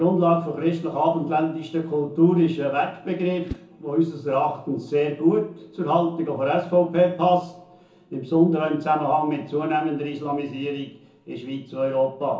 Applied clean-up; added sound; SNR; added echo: none; Whoosh, swoosh, swish; 20 dB; reverberation time 0.6 s.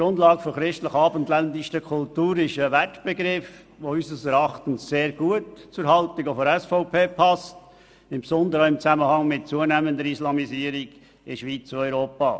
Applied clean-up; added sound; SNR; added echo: none; none; none; none.